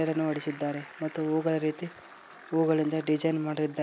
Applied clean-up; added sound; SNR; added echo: none; Bicycle; 20 dB; none.